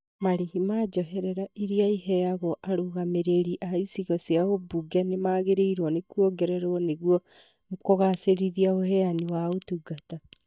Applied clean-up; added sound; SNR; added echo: neural mask model DeepFilterNet 3.